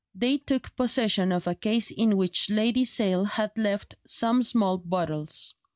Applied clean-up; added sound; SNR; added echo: none; none; none; none.